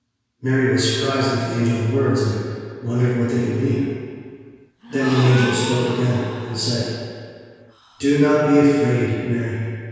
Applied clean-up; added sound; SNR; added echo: none; Gasp; 11 dB; reverberation time 1.9 s.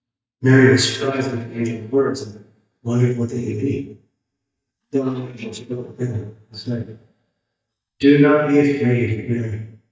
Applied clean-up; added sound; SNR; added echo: neural mask model DeepFilterNet 3.